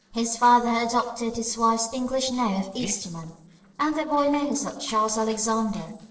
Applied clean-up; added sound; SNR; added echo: neural separator model SepFormer DNS4.